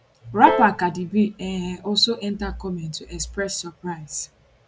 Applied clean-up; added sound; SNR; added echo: none; Piano; 8 dB; none.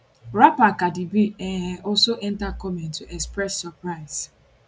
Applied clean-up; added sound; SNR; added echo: none; none; none; none.